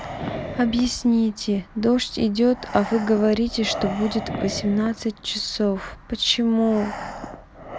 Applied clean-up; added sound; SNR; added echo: none; Breathing; 12 dB; none.